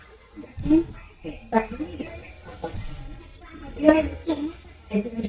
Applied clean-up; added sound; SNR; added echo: neural mask model DeepFilterNet 3.